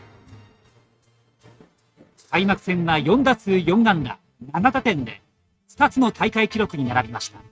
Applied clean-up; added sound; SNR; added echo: neural mask model RNNoise.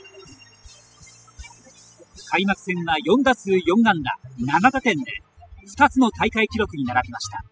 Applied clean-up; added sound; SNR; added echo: classical method spectral subtraction.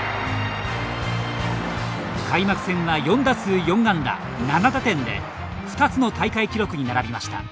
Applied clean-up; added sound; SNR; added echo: none; none; none; none.